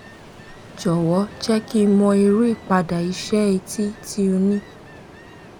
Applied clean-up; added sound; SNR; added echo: none; Ocean; 20 dB; none.